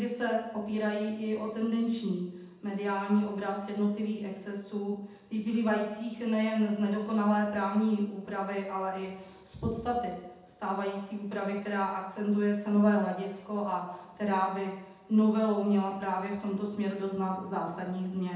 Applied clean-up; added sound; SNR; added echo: none; none; none; reverberation time 0.8 s.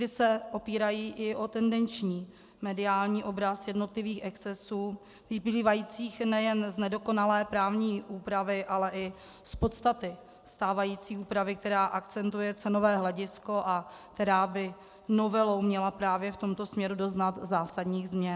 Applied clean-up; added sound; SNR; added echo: none; none; none; none.